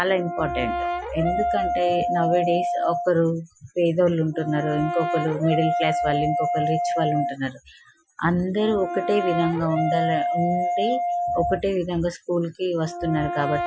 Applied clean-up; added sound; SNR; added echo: classical method Wiener filter.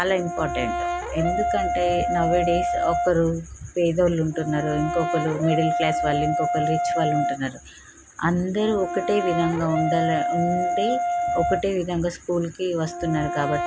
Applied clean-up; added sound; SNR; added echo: none; Brass instrument; 2 dB; none.